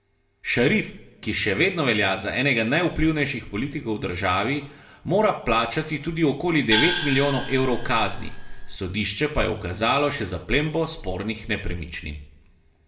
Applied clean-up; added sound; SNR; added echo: none; Gong; 3 dB; reverberation time 0.6 s.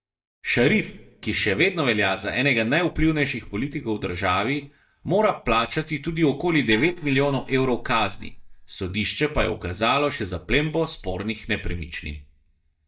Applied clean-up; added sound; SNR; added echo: neural mask model DeepFilterNet 3.